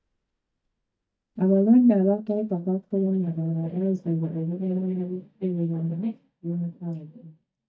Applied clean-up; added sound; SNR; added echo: neural mask model DeepFilterNet 3.